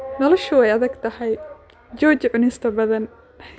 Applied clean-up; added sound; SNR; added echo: none; none; none; none.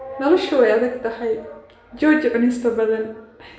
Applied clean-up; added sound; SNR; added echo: none; none; none; reverberation time 0.7 s.